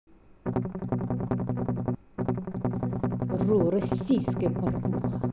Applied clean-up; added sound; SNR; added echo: none; Strum; -4 dB; none.